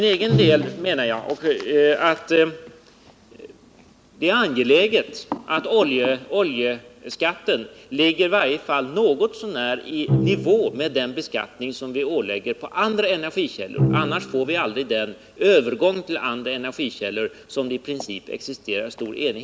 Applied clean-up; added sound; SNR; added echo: none; Bowed string instrument; 7 dB; none.